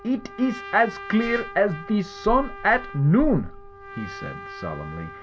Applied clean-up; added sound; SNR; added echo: none; Trumpet; 15 dB; none.